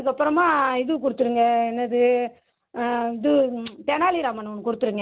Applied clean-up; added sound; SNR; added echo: none; none; none; none.